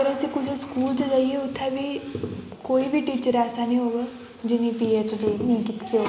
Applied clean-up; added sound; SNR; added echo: none; none; none; none.